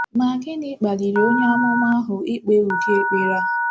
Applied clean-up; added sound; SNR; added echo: none; Telephone; 4 dB; none.